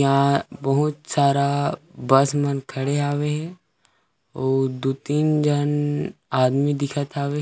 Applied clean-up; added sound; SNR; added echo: none; none; none; none.